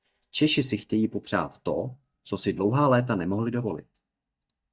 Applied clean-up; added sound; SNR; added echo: neural mask model DeepFilterNet 3.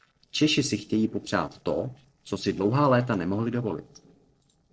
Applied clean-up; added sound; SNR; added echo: neural separator model SepFormer DNS4.